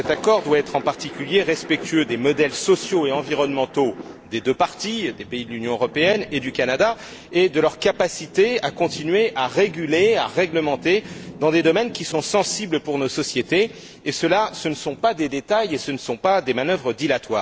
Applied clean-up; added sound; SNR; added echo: none; Thunder; 18 dB; none.